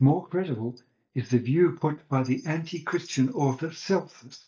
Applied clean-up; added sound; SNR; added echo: neural mask model DeepFilterNet 3.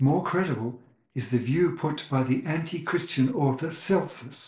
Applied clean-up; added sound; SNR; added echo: neural separator model SepFormer DNS4.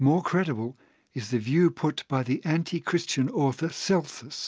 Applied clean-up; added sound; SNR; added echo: none; none; none; none.